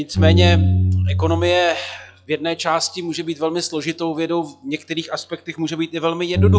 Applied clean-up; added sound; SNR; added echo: classical method log-MMSE.